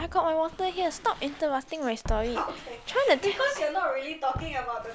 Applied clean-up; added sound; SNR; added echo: none; Walk, footsteps; 12 dB; none.